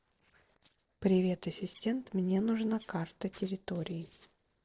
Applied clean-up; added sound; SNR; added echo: neural separator model SepFormer DNS4.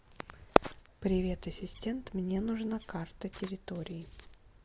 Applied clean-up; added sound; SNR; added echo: none; Bird; 12 dB; none.